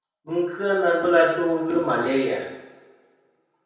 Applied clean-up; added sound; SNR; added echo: none; none; none; reverberation time 0.9 s.